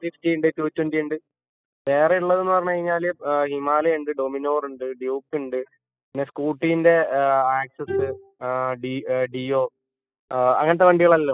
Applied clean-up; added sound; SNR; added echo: classical method spectral subtraction.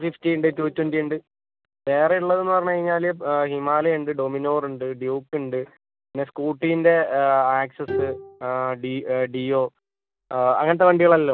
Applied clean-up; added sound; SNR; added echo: none; Bowed string instrument; 12 dB; none.